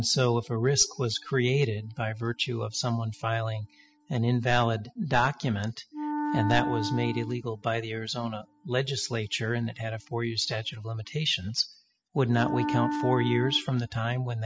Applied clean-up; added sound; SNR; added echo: classical method spectral subtraction.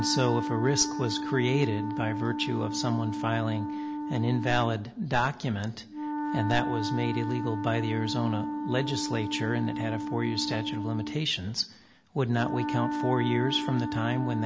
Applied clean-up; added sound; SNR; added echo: none; Wind instrument, woodwind instrument; 4 dB; none.